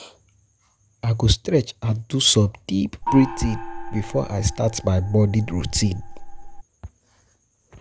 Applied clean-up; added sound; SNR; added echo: none; Gong; 9 dB; none.